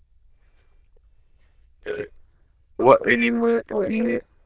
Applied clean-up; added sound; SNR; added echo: neural diffusion model UNIVERSE++.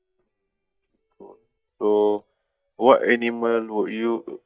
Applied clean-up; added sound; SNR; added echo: neural mask model DeepFilterNet 3.